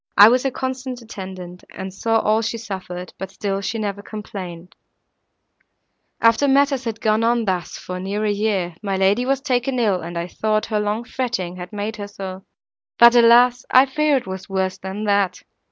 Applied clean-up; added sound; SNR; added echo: none; none; none; none.